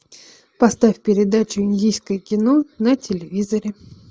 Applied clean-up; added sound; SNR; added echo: none; none; none; none.